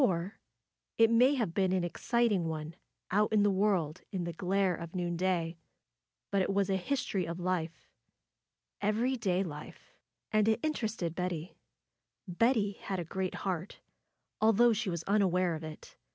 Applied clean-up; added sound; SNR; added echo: none; none; none; none.